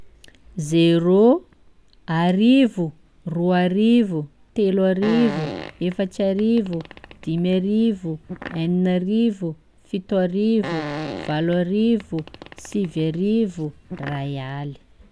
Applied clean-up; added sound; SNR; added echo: none; Fart; 13 dB; none.